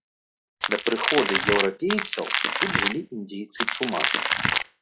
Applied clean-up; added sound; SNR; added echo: classical method log-MMSE.